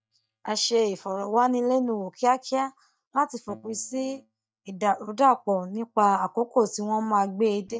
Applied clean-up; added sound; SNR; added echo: neural mask model DeepFilterNet 3.